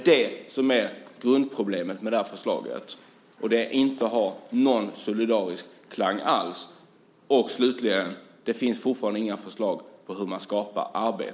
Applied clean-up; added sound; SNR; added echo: none; none; none; none.